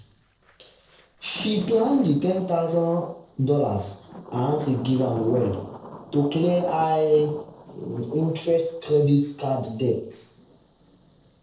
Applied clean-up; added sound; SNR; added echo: neural separator model SepFormer DNS4.